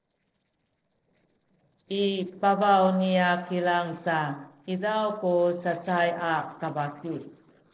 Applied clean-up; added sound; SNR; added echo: neural separator model SepFormer DNS4.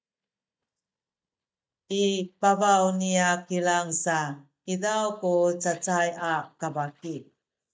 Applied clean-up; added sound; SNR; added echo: neural mask model DeepFilterNet 3.